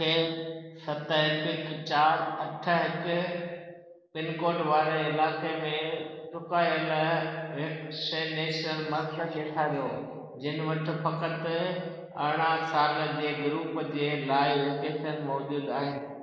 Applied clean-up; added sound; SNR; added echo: neural mask model Resemble Enhance denoiser.